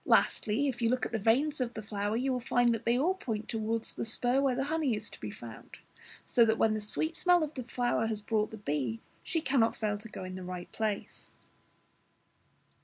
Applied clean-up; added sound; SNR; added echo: none; none; none; none.